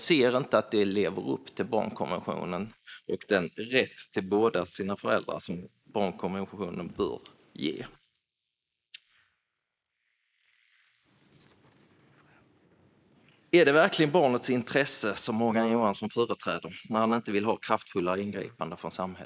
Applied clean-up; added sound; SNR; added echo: neural mask model Resemble Enhance denoiser.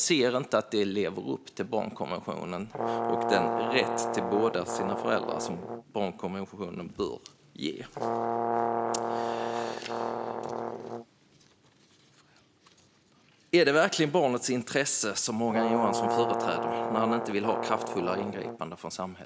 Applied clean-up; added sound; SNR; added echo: none; Brass instrument; 1 dB; none.